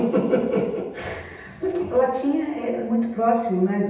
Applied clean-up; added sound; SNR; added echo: none; none; none; reverberation time 0.9 s.